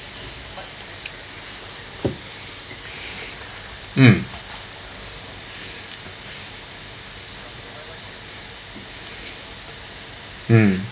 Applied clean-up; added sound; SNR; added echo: none; none; none; none.